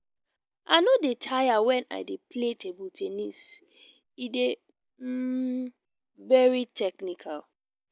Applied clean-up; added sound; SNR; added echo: none; none; none; none.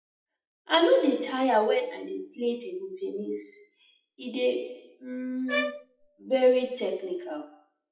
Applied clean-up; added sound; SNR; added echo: classical method WPE with log-MMSE.